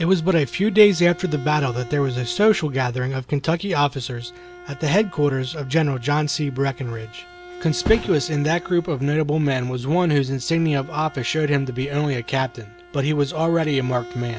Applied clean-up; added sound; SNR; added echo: none; Thump, thud + Bowed string instrument; 18 dB; none.